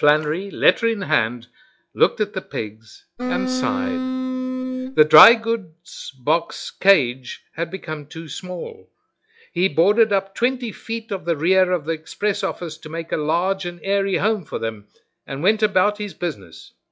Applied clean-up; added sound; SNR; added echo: classical method log-MMSE.